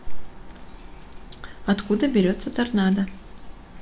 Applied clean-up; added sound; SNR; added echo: none; none; none; none.